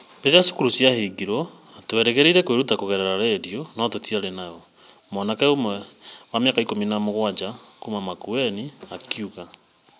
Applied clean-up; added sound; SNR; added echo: none; none; none; none.